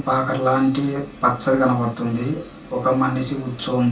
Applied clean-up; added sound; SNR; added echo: none; none; none; reverberation time 0.2 s.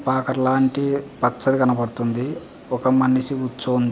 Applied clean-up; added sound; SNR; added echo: none; none; none; none.